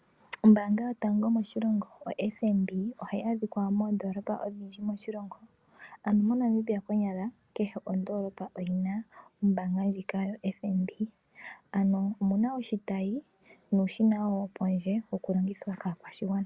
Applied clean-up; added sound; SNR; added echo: none; none; none; none.